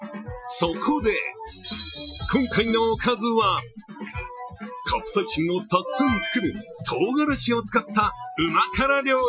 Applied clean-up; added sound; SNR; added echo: classical method Wiener filter.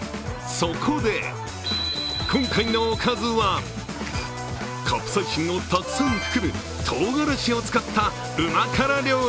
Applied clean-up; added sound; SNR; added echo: none; Breathing; 15 dB; none.